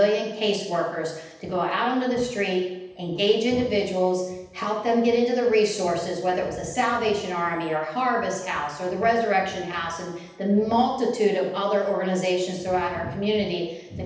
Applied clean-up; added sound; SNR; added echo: none; none; none; reverberation time 0.9 s.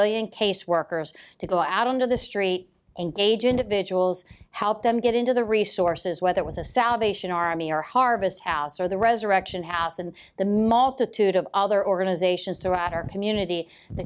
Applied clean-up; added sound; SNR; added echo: none; none; none; none.